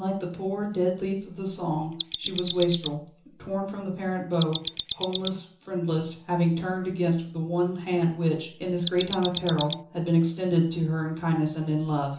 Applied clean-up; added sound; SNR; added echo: none; Mechanisms; 6 dB; reverberation time 0.7 s.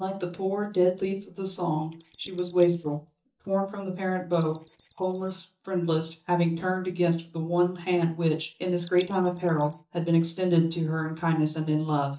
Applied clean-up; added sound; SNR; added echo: neural mask model DeepFilterNet 3.